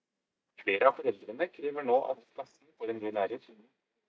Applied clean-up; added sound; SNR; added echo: neural mask model DeepFilterNet 3.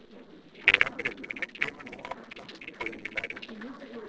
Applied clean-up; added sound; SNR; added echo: neural separator model SepFormer DNS4.